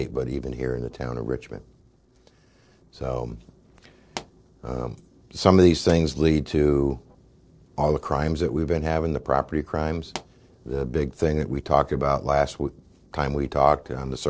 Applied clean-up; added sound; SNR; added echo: neural separator model SepFormer DNS4.